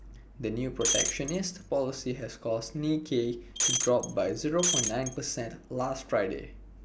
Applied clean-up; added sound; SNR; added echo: none; Shatter; 0 dB; none.